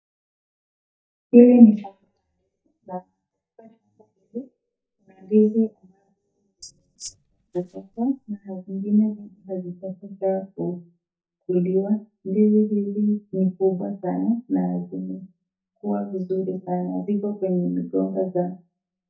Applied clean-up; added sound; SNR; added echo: neural mask model DeepFilterNet 3.